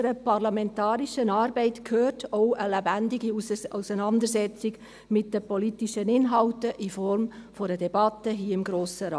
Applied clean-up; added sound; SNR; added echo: none; none; none; none.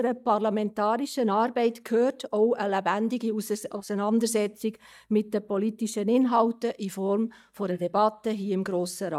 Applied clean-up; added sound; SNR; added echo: neural mask model DeepFilterNet 3.